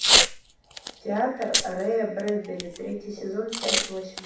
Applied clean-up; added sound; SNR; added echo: none; Packing tape, duct tape / Tearing; -3 dB; reverberation time 0.7 s.